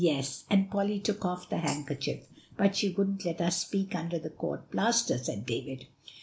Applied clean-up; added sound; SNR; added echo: none; Tambourine; 18 dB; none.